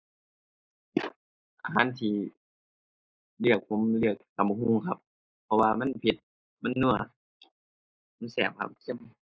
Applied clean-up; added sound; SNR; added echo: neural mask model Resemble Enhance denoiser.